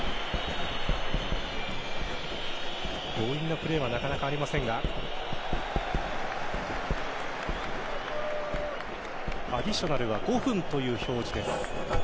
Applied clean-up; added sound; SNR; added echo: none; Writing; 0 dB; none.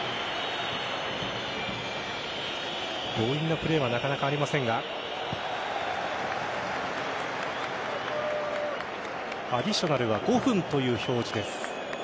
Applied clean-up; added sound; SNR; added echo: none; none; none; none.